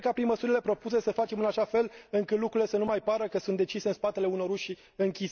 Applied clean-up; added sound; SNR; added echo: none; none; none; none.